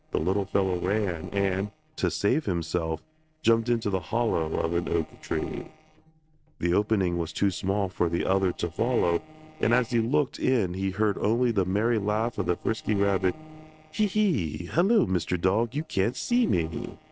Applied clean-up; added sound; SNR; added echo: neural separator model SepFormer DNS4.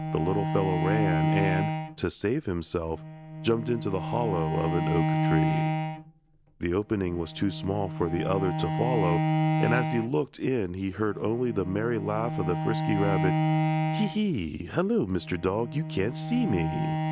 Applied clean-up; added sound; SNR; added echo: none; Bowed string instrument; 0 dB; none.